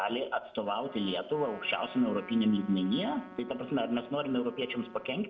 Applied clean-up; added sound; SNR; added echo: none; Trumpet; 20 dB; reverberation time 0.5 s.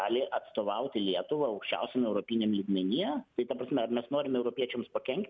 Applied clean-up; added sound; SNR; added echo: none; none; none; none.